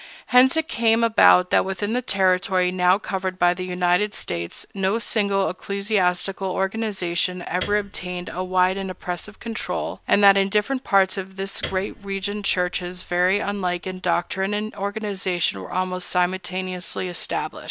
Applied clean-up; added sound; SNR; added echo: none; Piano; 18 dB; none.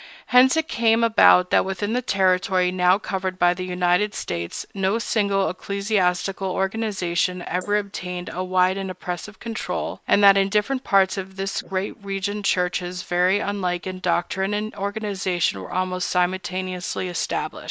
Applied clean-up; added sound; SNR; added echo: neural mask model Resemble Enhance denoiser.